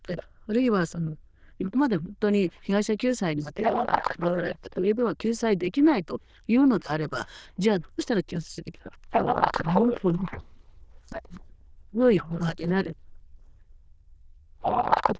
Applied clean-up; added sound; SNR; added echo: neural diffusion model UNIVERSE++.